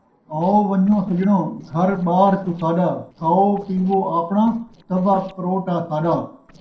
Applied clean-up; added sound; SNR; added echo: neural separator model SepFormer DNS4.